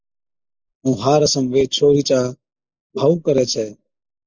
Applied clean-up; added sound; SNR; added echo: neural mask model Resemble Enhance denoiser.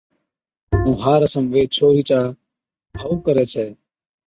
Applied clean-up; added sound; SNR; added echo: neural mask model RNNoise.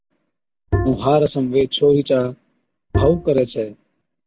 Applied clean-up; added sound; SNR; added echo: none; Bowed string instrument; 4 dB; none.